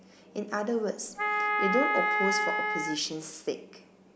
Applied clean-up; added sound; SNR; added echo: none; Wind instrument, woodwind instrument; -5 dB; none.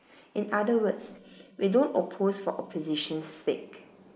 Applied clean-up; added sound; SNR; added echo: neural mask model Resemble Enhance denoiser.